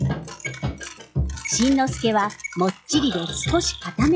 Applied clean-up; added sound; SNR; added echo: classical method log-MMSE.